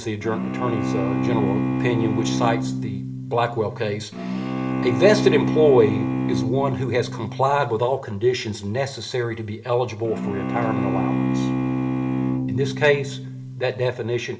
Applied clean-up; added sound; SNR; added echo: none; Bowed string instrument; 1 dB; reverberation time 0.4 s.